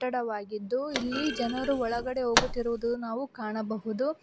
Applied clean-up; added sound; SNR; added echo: none; Thump, thud; 6 dB; none.